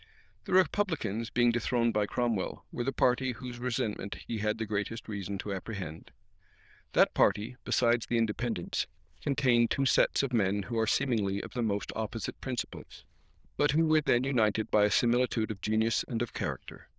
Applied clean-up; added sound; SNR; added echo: neural diffusion model UNIVERSE++.